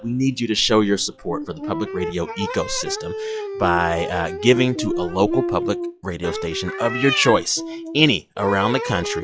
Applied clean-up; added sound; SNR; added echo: classical method log-MMSE.